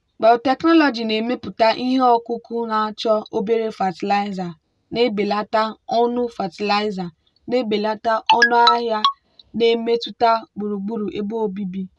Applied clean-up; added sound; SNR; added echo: none; none; none; none.